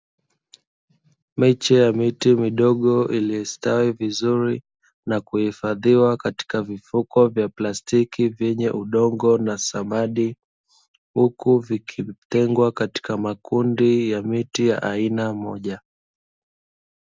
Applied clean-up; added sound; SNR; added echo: none; none; none; none.